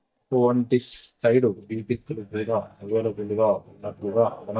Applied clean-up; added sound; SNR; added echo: neural mask model DeepFilterNet 3.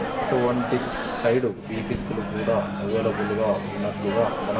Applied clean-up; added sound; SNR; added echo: none; Microwave oven; 4 dB; reverberation time 1.0 s.